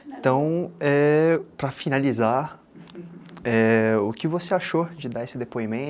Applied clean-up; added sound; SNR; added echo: none; none; none; none.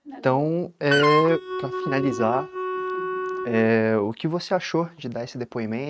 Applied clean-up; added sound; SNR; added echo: neural mask model RNNoise.